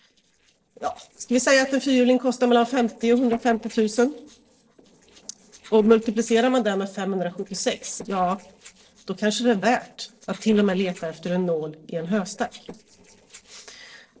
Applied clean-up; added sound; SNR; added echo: neural separator model SepFormer DNS4.